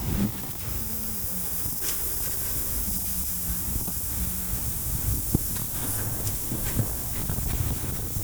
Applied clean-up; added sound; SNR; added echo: neural mask model DeepFilterNet 3.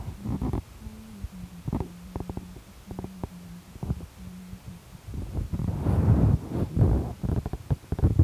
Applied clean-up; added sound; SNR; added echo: none; none; none; none.